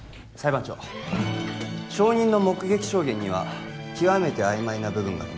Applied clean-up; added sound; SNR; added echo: none; none; none; none.